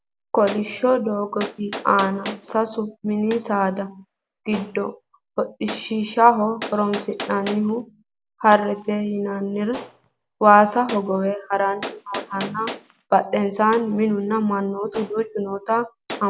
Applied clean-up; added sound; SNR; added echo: none; Gunshot, gunfire; 16 dB; none.